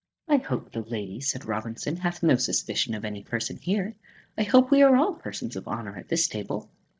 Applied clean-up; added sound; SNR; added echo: neural mask model DeepFilterNet 3.